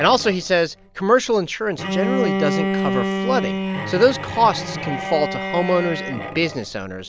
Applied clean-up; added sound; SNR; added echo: none; Bowed string instrument; 5 dB; none.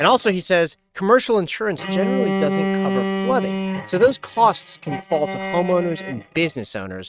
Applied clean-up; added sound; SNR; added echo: neural mask model RNNoise.